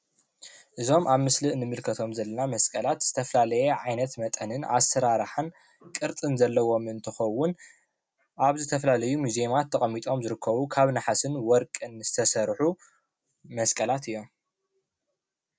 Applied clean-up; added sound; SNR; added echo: none; none; none; none.